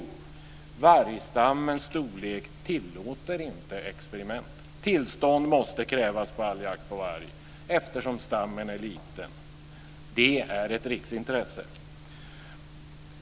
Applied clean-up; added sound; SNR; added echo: none; none; none; none.